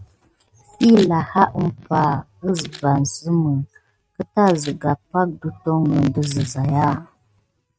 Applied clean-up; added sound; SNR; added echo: neural mask model RNNoise.